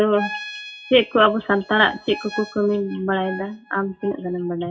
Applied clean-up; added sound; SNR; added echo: classical method WPE with log-MMSE.